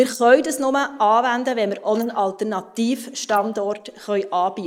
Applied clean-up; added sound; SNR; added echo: neural mask model Resemble Enhance denoiser.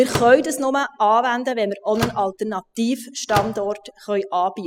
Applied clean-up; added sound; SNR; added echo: classical method spectral subtraction.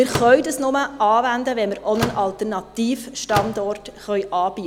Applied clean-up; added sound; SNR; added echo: none; Slam / Microwave oven; 11 dB; none.